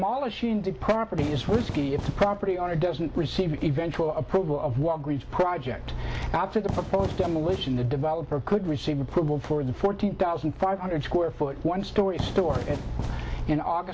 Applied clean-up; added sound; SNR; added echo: none; Fire / Fireworks; 12 dB; none.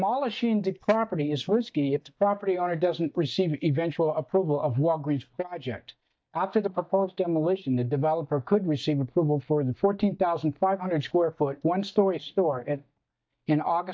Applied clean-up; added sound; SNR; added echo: neural mask model DeepFilterNet 3.